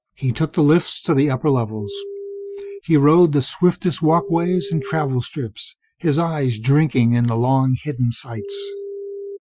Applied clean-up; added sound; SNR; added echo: classical method Wiener filter.